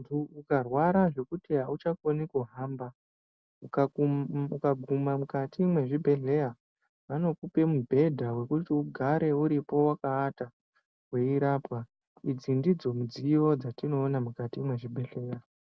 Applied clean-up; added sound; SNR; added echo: none; none; none; none.